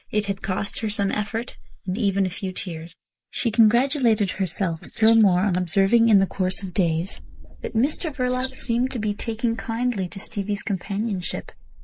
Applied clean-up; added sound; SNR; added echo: neural mask model Resemble Enhance denoiser.